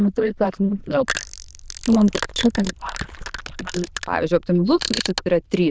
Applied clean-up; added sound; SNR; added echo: neural diffusion model UNIVERSE++.